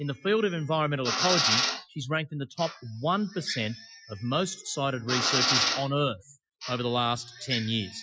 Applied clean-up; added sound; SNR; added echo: classical method Wiener filter.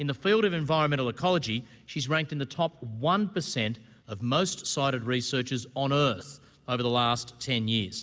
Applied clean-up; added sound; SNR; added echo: none; none; none; none.